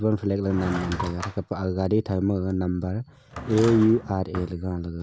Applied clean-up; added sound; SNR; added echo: none; Drawer open or close / Wood; 13 dB; none.